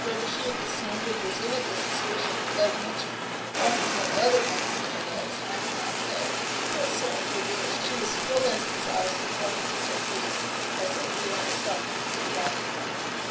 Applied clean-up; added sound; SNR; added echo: none; Fire; -3 dB; reverberation time 0.5 s.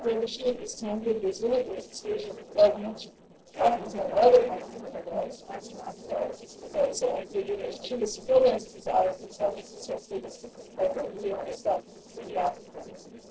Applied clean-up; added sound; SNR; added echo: neural separator model SepFormer DNS4.